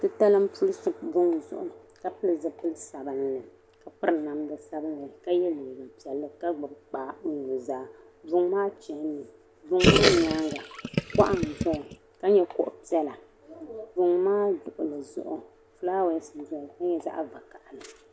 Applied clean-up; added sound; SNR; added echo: none; Gurgling; -2 dB; none.